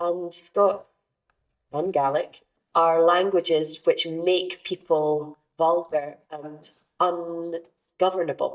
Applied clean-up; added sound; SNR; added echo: neural mask model DeepFilterNet 3.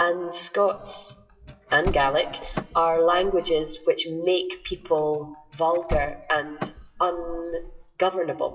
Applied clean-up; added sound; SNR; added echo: classical method WPE with log-MMSE.